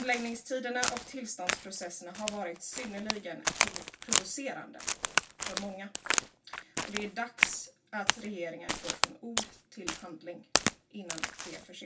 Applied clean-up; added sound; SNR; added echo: none; Crack; -5 dB; reverberation time 0.2 s.